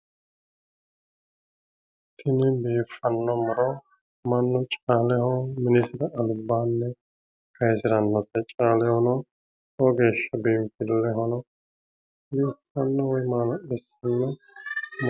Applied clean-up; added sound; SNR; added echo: none; none; none; none.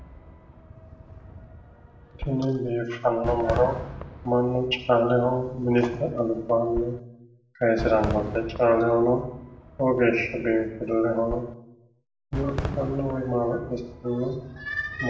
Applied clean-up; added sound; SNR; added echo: none; Fireworks; 12 dB; reverberation time 0.7 s.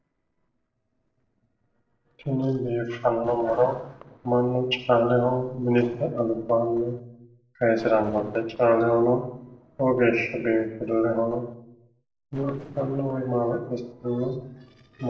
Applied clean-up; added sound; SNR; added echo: neural separator model SepFormer DNS4.